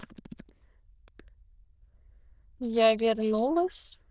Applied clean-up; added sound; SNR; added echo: neural diffusion model UNIVERSE++.